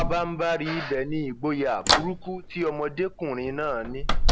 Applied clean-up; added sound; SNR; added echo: none; Microwave oven; -1 dB; none.